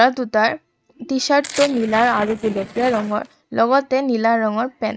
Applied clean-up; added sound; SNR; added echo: neural mask model RNNoise.